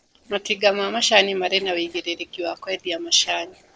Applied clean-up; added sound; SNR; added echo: neural separator model SepFormer DNS4.